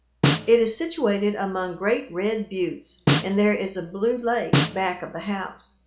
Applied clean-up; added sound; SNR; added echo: none; Snare drum; 1 dB; reverberation time 0.4 s.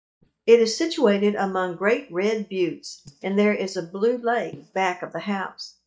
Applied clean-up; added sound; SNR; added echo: neural mask model DeepFilterNet 3.